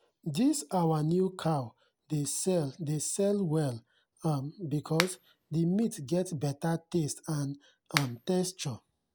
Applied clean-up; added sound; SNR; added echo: none; Finger snapping; 7 dB; none.